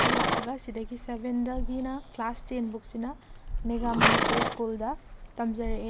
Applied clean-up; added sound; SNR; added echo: none; Livestock, farm animals, working animals; -2 dB; none.